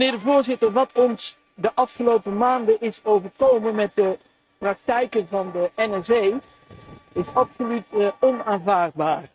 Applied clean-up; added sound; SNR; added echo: neural mask model RNNoise.